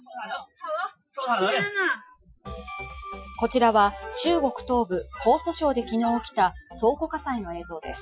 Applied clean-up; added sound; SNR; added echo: classical method Wiener filter.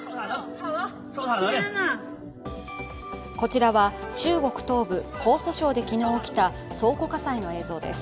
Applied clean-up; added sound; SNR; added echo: none; Organ; 14 dB; none.